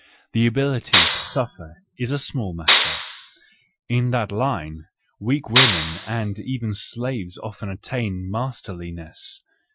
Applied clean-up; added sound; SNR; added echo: classical method Wiener filter.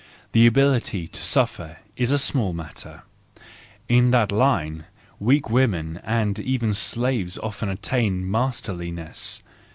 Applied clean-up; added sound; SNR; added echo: none; none; none; none.